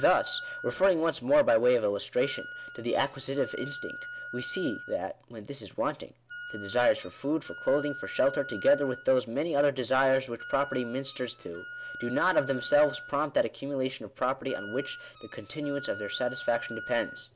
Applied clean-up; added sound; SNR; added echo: none; Wind instrument, woodwind instrument; 14 dB; none.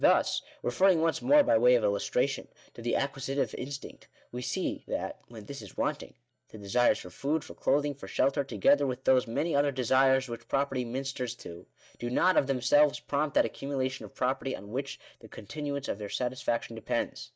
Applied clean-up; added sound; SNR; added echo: neural mask model DeepFilterNet 3.